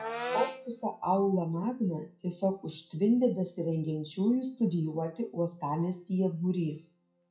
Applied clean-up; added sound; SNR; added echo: classical method WPE with log-MMSE.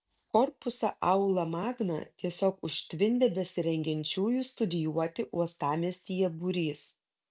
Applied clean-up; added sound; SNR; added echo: none; none; none; none.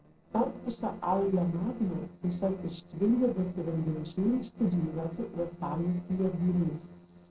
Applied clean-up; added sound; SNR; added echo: neural separator model SepFormer DNS4.